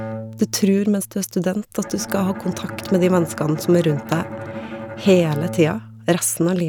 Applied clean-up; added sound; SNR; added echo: none; Bowed string instrument; 12 dB; none.